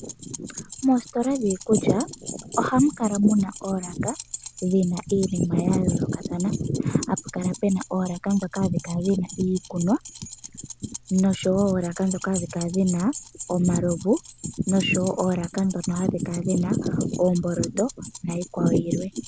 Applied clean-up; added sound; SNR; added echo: none; Keys jangling; 15 dB; none.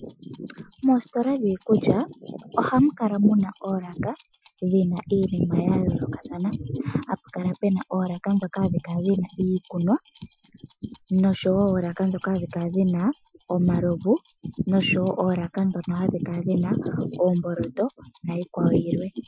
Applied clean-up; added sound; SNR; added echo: classical method Wiener filter.